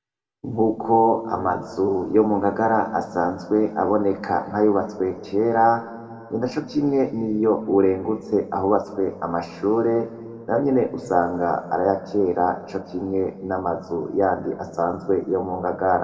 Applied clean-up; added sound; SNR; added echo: none; none; none; reverberation time 1.8 s.